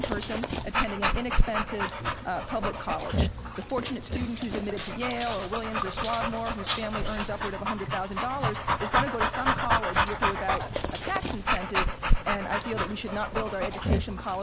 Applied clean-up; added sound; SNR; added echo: none; Dog; -5 dB; none.